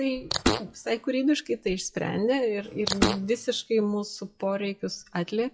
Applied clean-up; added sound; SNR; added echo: classical method WPE with log-MMSE.